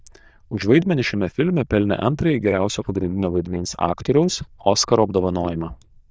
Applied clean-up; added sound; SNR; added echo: neural diffusion model UNIVERSE++.